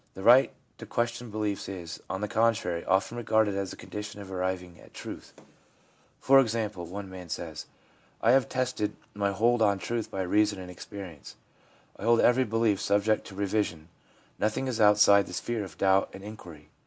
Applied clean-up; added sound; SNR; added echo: none; none; none; none.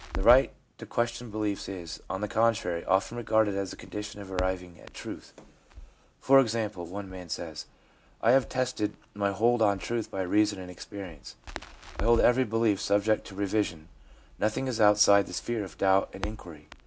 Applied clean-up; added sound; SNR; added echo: none; Crackle; 13 dB; none.